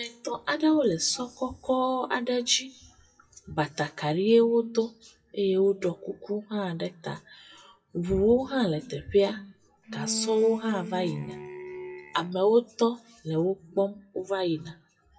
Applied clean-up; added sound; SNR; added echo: classical method WPE with log-MMSE.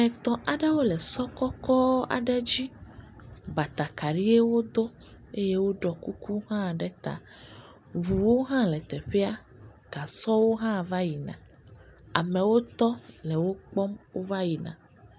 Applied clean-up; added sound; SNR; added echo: none; none; none; none.